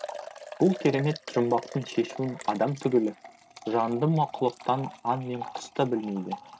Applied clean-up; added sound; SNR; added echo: neural mask model RNNoise.